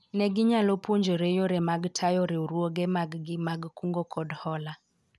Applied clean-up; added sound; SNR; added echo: none; none; none; none.